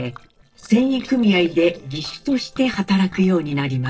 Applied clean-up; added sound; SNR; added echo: neural separator model SepFormer DNS4.